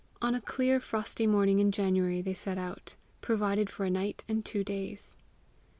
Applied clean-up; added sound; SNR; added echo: none; none; none; none.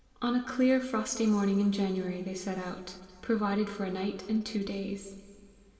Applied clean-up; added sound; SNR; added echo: none; none; none; reverberation time 2.0 s.